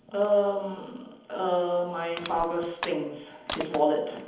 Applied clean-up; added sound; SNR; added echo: none; Crushing; 14 dB; reverberation time 1.3 s.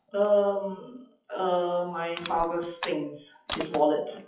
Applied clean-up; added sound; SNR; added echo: classical method WPE with log-MMSE.